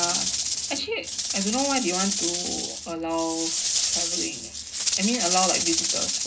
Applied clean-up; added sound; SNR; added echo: none; Rattle / Rattle (instrument); -3 dB; reverberation time 0.2 s.